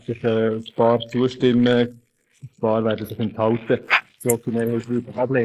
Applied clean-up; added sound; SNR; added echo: neural mask model Resemble Enhance denoiser.